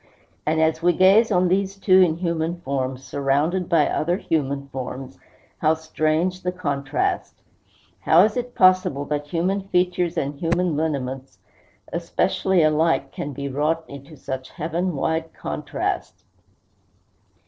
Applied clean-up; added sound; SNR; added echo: neural separator model SepFormer DNS4.